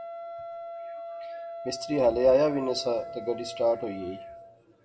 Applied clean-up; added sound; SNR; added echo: none; Wind instrument, woodwind instrument; 11 dB; reverberation time 1.3 s.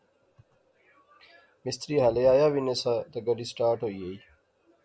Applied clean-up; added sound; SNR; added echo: none; none; none; none.